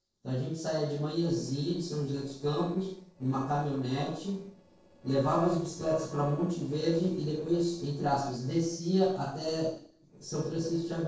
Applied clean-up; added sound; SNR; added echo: neural separator model SepFormer DNS4.